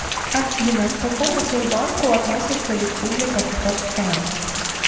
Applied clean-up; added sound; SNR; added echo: none; Rain; 3 dB; reverberation time 2.0 s.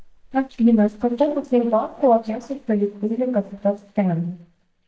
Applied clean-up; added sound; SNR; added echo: neural mask model DeepFilterNet 3.